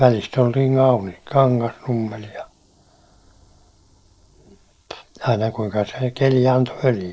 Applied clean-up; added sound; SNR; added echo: neural mask model Resemble Enhance denoiser.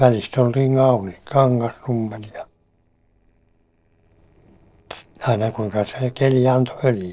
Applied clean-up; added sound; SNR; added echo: neural separator model SepFormer DNS4.